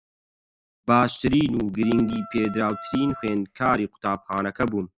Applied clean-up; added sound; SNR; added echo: none; Wind instrument, woodwind instrument; 15 dB; none.